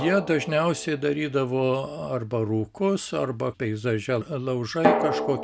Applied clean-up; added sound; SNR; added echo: none; Drum; 6 dB; none.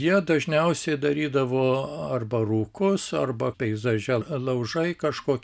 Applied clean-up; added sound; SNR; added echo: none; none; none; none.